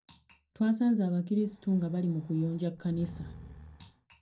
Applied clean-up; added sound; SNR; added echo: none; Breathing; 19 dB; reverberation time 0.2 s.